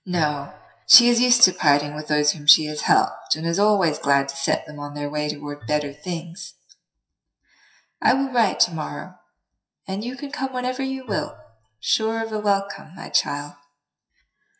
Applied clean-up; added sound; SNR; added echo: classical method WPE with log-MMSE.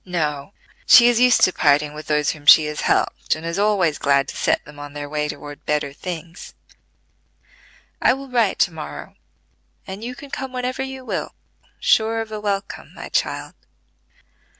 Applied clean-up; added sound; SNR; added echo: none; none; none; none.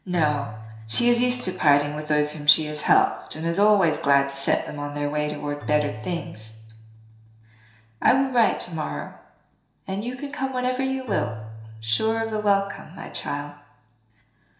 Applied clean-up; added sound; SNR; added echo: none; Keyboard (musical); 17 dB; reverberation time 0.7 s.